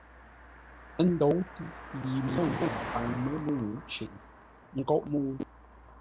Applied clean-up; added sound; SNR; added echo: none; Car passing by; 11 dB; none.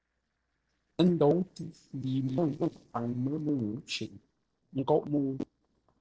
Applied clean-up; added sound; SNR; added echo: neural separator model SepFormer DNS4.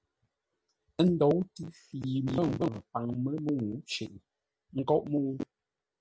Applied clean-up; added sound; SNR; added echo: none; none; none; none.